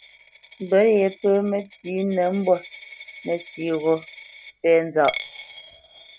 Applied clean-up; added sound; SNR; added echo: none; Coin (dropping); 17 dB; none.